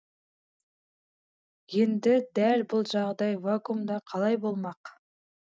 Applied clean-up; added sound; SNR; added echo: none; none; none; none.